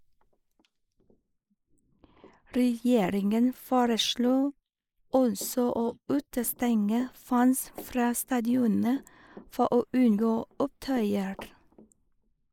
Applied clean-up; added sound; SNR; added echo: neural mask model Resemble Enhance denoiser.